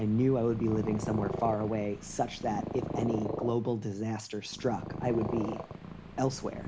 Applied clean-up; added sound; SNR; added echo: none; Purr; 7 dB; none.